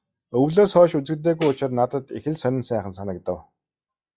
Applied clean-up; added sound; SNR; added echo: classical method log-MMSE.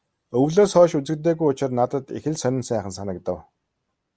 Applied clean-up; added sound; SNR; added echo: none; none; none; none.